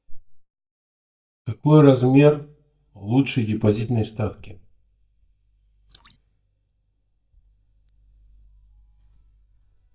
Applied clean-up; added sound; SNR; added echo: neural mask model DeepFilterNet 3.